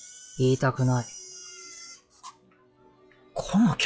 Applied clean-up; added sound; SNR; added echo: classical method log-MMSE.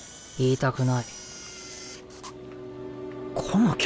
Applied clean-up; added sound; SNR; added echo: none; Camera; 18 dB; none.